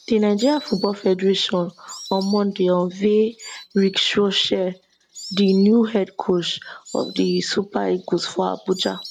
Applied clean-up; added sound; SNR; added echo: neural mask model RNNoise.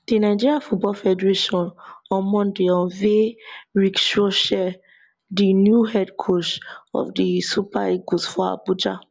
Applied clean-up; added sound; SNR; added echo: none; none; none; none.